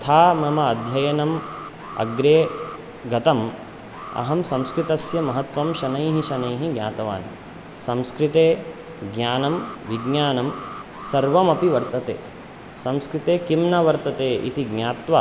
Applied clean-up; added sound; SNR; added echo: none; Alarm; 16 dB; none.